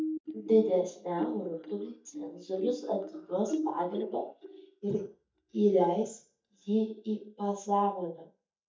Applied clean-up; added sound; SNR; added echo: neural mask model DeepFilterNet 3.